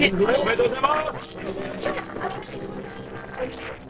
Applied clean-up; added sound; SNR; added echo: neural separator model SepFormer DNS4.